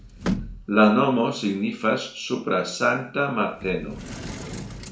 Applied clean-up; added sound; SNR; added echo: none; Sliding door; 12 dB; reverberation time 0.4 s.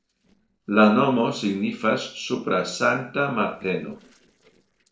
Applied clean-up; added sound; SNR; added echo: neural separator model SepFormer DNS4.